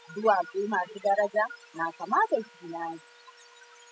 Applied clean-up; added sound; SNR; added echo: classical method spectral subtraction.